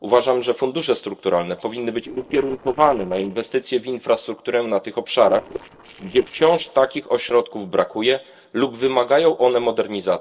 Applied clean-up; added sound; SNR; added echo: neural separator model SepFormer DNS4.